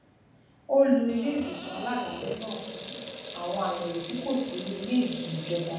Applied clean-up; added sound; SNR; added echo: none; Sink (filling or washing) / Water tap, faucet; 8 dB; reverberation time 1.1 s.